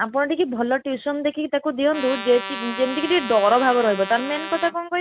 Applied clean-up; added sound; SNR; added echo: none; Trumpet; 11 dB; none.